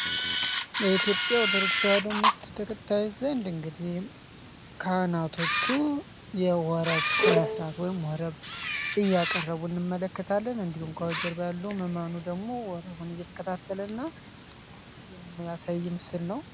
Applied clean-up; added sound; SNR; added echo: none; Camera + Bowed string instrument; -3 dB; none.